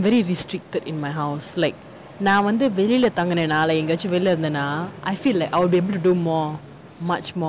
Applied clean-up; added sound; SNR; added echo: none; none; none; none.